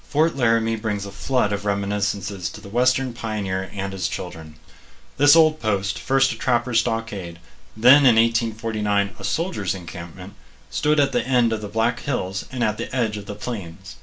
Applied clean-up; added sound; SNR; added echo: none; none; none; reverberation time 0.3 s.